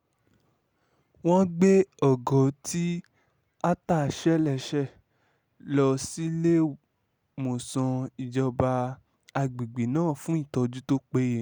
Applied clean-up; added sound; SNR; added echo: none; none; none; none.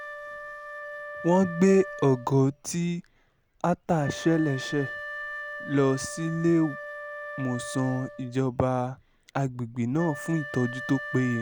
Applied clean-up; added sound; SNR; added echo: none; Wind instrument, woodwind instrument; 12 dB; none.